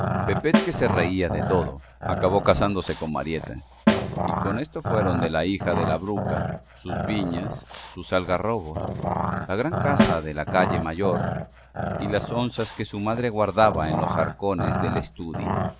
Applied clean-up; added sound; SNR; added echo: none; Snare drum + Growling; 1 dB; none.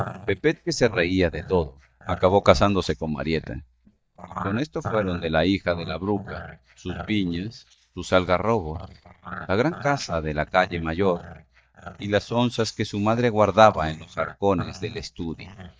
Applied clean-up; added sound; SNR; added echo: neural mask model DeepFilterNet 3.